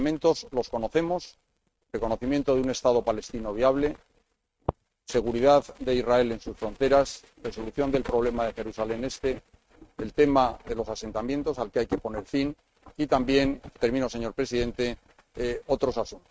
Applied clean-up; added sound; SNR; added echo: neural mask model RNNoise.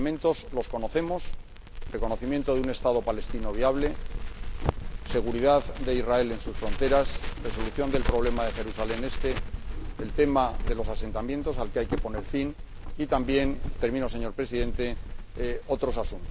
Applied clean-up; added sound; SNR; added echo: none; Crackle; 2 dB; none.